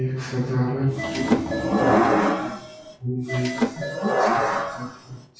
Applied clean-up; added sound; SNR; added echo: classical method WPE with log-MMSE.